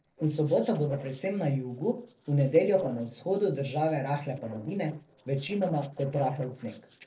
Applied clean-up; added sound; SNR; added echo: neural separator model SepFormer DNS4.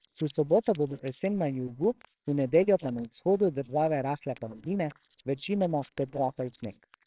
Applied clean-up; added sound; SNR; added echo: neural separator model SepFormer WHAMR!.